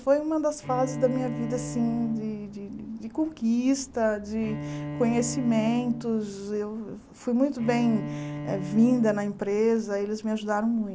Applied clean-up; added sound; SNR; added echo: none; Bowed string instrument; 10 dB; none.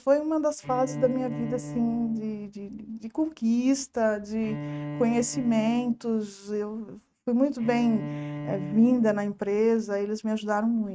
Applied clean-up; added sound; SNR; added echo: neural mask model RNNoise.